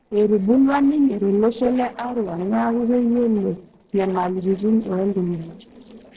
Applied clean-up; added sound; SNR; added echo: neural separator model SepFormer DNS4.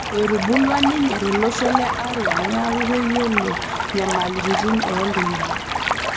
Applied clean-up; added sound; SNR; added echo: none; Stream; 1 dB; reverberation time 0.9 s.